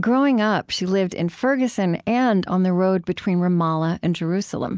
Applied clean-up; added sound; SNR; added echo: none; none; none; none.